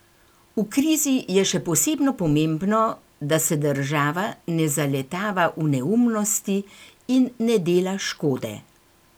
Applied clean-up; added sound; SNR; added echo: none; none; none; none.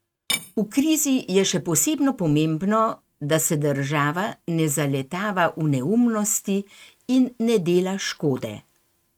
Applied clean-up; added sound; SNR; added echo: neural mask model RNNoise.